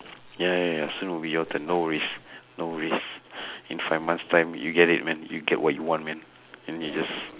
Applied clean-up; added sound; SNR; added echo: none; none; none; none.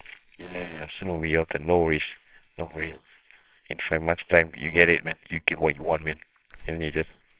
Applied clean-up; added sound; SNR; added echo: neural separator model SepFormer WHAMR!.